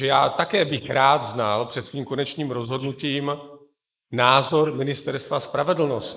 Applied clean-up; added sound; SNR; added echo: neural mask model Resemble Enhance denoiser.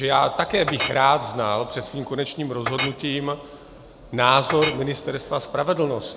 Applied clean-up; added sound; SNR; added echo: none; Chink, clink; 10 dB; none.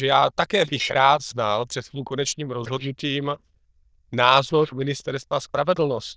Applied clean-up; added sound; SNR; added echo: neural diffusion model UNIVERSE++.